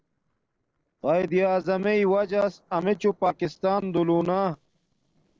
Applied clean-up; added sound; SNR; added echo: neural separator model SepFormer DNS4.